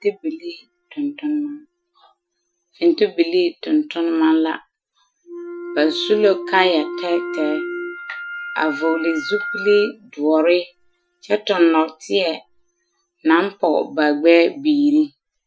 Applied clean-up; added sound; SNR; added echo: classical method Wiener filter.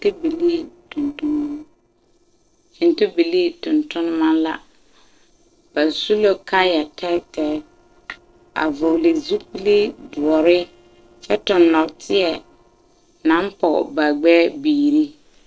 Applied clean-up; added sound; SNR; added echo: neural separator model SepFormer DNS4.